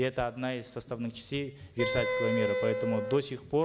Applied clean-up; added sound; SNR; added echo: none; Wind instrument, woodwind instrument; -1 dB; none.